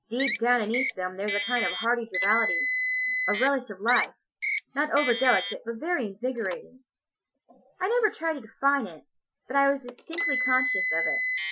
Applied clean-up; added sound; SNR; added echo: classical method Wiener filter.